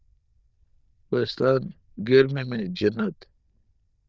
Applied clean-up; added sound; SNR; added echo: neural diffusion model UNIVERSE++.